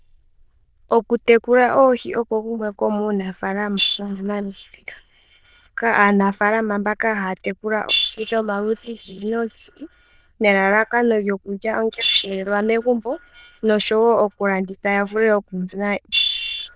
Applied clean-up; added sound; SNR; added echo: neural diffusion model UNIVERSE++.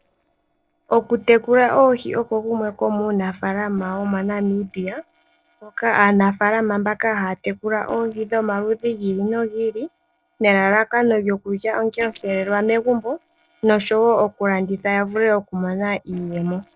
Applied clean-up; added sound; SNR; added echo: neural separator model SepFormer DNS4.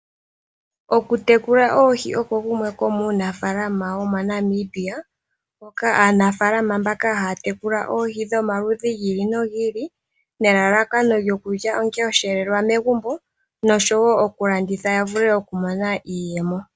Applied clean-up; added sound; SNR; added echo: none; none; none; none.